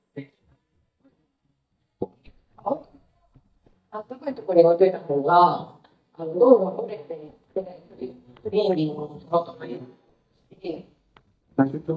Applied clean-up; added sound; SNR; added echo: neural mask model DeepFilterNet 3.